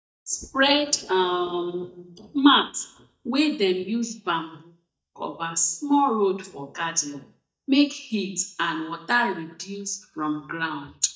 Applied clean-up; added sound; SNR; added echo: neural mask model DeepFilterNet 3.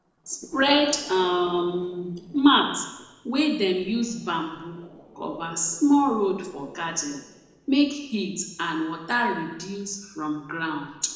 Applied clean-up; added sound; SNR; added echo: neural separator model SepFormer DNS4.